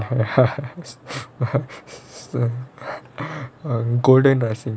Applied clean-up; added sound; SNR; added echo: none; none; none; none.